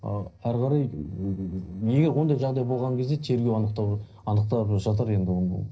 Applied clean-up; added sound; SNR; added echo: neural separator model SepFormer DNS4.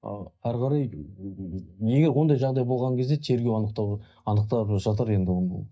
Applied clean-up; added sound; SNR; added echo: neural mask model DeepFilterNet 3.